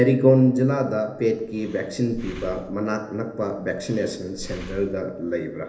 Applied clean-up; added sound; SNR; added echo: none; Breathing; 18 dB; reverberation time 1.0 s.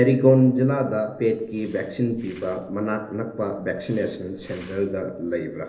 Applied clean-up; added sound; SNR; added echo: neural separator model SepFormer DNS4.